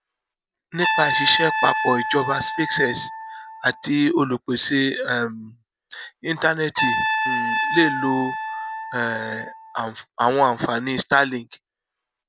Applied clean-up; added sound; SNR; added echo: none; Trumpet; 4 dB; none.